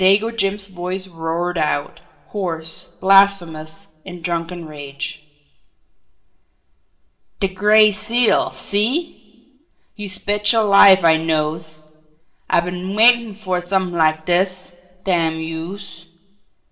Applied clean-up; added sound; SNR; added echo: none; none; none; reverberation time 1.4 s.